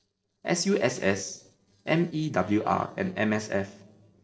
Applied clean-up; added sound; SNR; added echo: neural separator model SepFormer DNS4.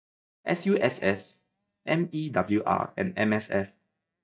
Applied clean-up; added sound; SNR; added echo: neural mask model DeepFilterNet 3.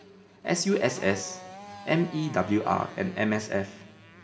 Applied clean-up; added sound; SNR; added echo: none; Motorcycle; 18 dB; reverberation time 1.4 s.